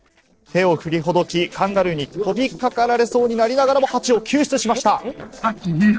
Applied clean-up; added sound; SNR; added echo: neural separator model SepFormer DNS4.